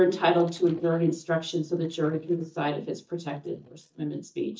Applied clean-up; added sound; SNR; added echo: neural mask model DeepFilterNet 3.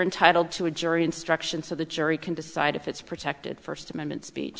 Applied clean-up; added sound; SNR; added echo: none; none; none; none.